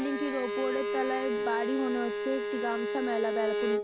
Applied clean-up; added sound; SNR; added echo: none; Bowed string instrument; -1 dB; none.